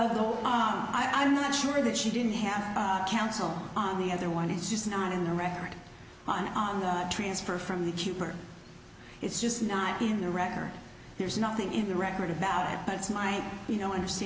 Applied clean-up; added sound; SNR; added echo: none; none; none; none.